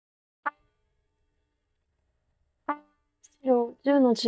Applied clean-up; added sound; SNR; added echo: neural mask model DeepFilterNet 3.